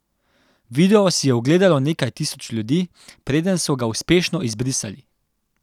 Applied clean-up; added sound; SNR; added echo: none; none; none; none.